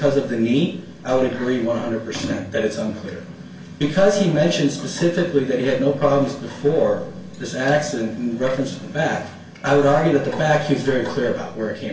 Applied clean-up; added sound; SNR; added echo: none; none; none; reverberation time 0.4 s.